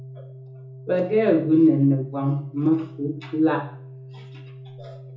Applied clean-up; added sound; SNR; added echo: none; Organ; 17 dB; reverberation time 0.6 s.